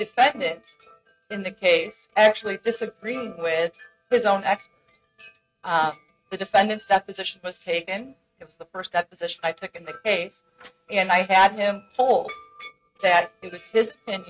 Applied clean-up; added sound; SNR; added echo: neural mask model RNNoise.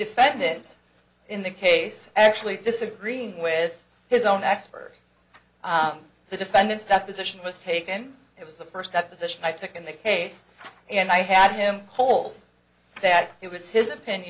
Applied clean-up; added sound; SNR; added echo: none; none; none; none.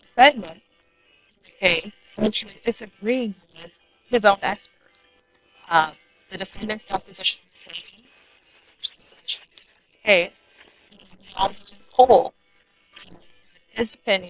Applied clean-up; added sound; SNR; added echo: neural separator model SepFormer WHAM!.